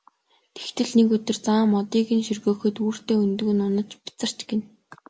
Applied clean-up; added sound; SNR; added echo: none; none; none; none.